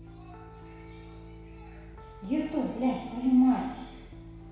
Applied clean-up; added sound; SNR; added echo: none; Piano; 16 dB; reverberation time 1.1 s.